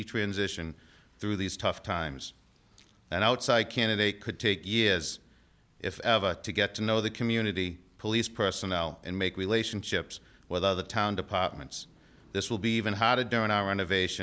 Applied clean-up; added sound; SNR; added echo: none; none; none; none.